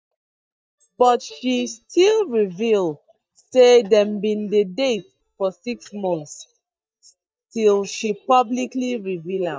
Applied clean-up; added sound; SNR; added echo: neural mask model DeepFilterNet 3.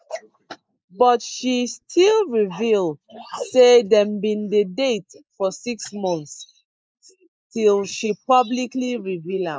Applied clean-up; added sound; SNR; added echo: neural mask model Resemble Enhance denoiser.